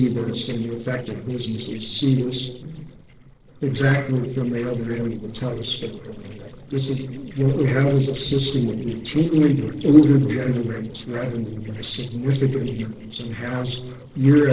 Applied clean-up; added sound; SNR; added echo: neural separator model SepFormer DNS4.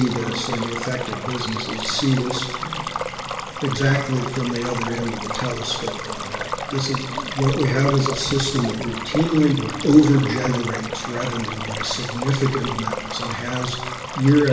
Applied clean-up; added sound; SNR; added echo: none; Stream; 7 dB; reverberation time 0.9 s.